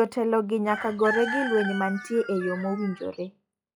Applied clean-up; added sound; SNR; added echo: classical method log-MMSE.